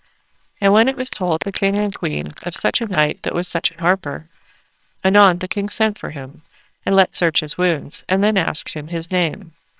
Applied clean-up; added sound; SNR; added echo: neural separator model SepFormer WHAMR!.